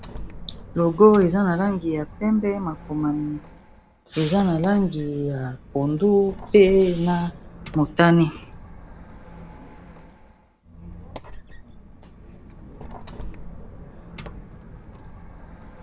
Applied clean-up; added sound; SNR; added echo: none; Squeak; 16 dB; none.